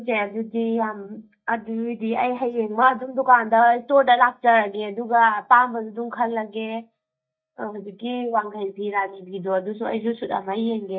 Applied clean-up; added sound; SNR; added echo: neural mask model DeepFilterNet 3.